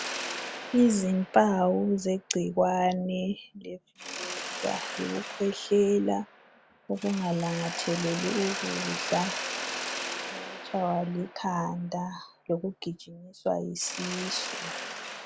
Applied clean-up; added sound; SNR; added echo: none; Mechanisms; 9 dB; none.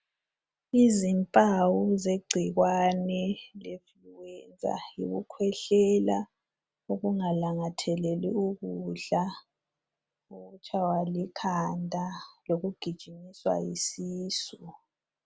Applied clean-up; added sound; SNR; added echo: none; none; none; none.